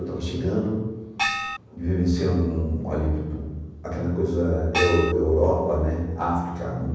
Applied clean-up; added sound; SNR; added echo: none; Gong; 1 dB; reverberation time 1.1 s.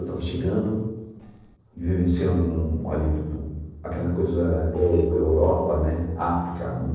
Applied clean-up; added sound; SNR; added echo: neural separator model SepFormer DNS4.